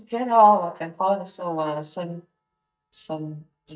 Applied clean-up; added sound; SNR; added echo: neural mask model DeepFilterNet 3.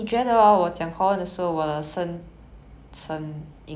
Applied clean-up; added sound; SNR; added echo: none; none; none; none.